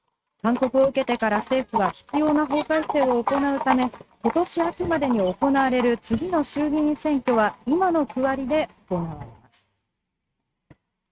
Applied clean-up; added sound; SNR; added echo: neural mask model RNNoise.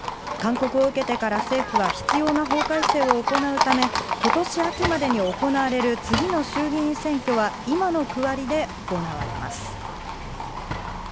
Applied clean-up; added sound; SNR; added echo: none; Livestock, farm animals, working animals; 2 dB; none.